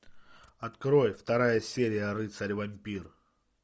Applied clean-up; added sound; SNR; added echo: none; none; none; none.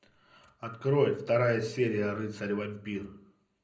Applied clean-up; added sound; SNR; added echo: none; none; none; reverberation time 0.5 s.